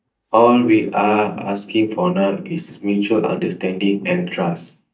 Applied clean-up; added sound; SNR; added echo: neural mask model DeepFilterNet 3.